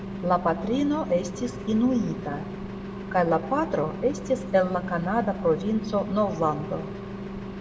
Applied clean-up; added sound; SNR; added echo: none; Engine; 8 dB; reverberation time 0.8 s.